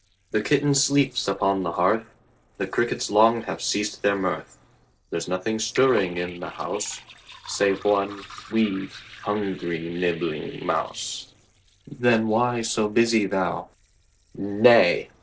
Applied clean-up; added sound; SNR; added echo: neural separator model SepFormer DNS4.